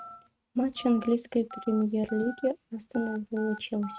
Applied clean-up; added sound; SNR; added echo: neural mask model RNNoise.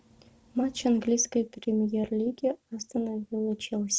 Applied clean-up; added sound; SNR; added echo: none; none; none; none.